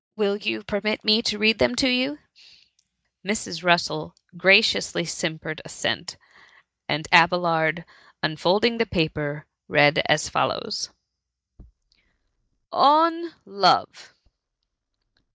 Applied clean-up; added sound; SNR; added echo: neural mask model DeepFilterNet 3.